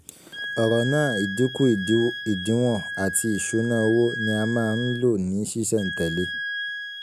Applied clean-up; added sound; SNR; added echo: none; Wind instrument, woodwind instrument; 9 dB; none.